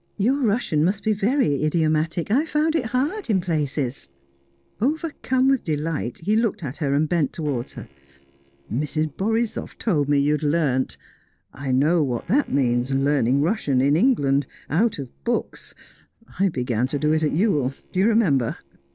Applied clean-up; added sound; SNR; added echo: neural separator model SepFormer DNS4.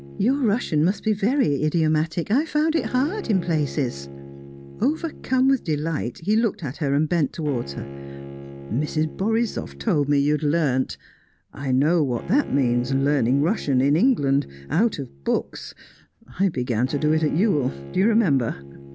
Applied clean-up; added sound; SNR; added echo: none; Bowed string instrument; 16 dB; none.